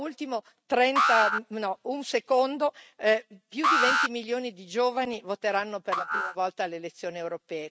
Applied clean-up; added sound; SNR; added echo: neural mask model RNNoise.